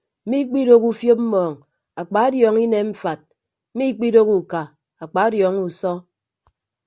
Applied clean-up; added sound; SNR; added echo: none; none; none; none.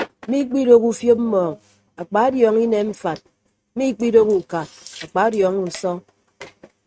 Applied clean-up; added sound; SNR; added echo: neural mask model RNNoise.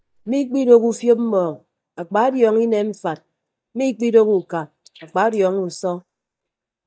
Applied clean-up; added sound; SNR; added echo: neural mask model DeepFilterNet 3.